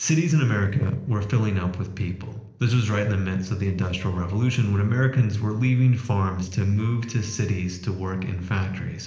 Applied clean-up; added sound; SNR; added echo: neural separator model SepFormer DNS4.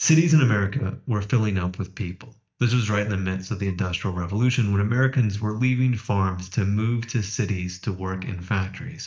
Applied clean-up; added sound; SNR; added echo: neural mask model DeepFilterNet 3.